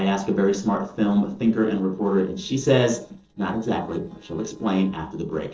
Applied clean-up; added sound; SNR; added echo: neural separator model SepFormer DNS4.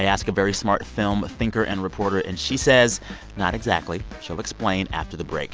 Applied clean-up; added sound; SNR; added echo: none; none; none; none.